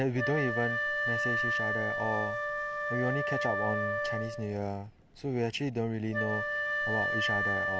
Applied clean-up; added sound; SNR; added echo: none; Wind instrument, woodwind instrument; -1 dB; none.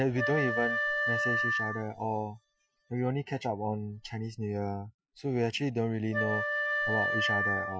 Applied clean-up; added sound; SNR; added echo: classical method Wiener filter.